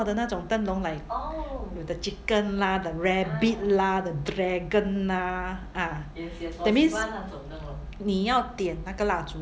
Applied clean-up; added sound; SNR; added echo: none; none; none; none.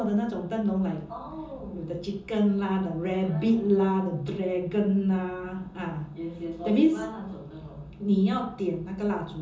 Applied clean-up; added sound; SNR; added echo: none; none; none; reverberation time 0.6 s.